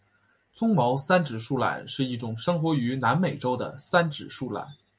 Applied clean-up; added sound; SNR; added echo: none; none; none; none.